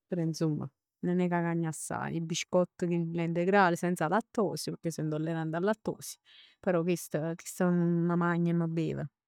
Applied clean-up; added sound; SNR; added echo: neural mask model DeepFilterNet 3.